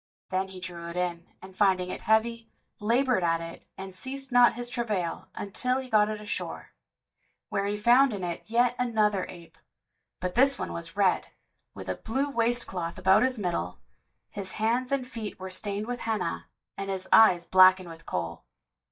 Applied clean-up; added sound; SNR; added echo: neural mask model DeepFilterNet 3.